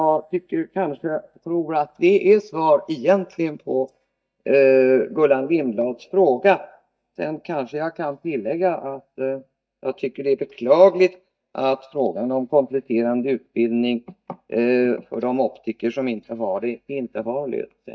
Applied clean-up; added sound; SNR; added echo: neural mask model DeepFilterNet 3.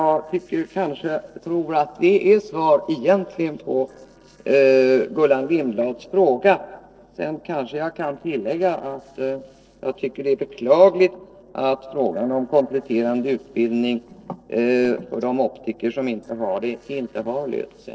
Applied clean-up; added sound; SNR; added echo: neural separator model SepFormer DNS4.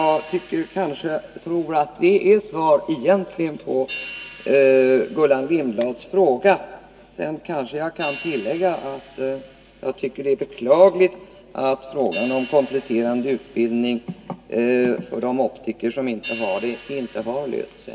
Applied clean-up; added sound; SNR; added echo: none; Hi-hat; 19 dB; reverberation time 2.3 s.